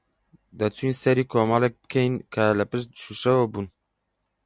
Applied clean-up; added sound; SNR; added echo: none; none; none; none.